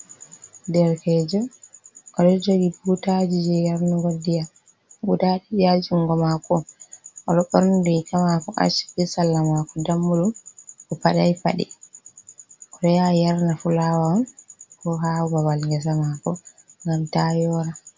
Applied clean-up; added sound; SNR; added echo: none; none; none; none.